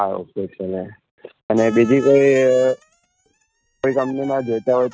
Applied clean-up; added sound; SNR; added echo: neural mask model RNNoise.